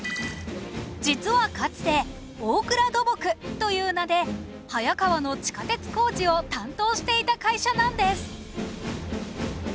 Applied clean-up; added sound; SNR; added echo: none; none; none; none.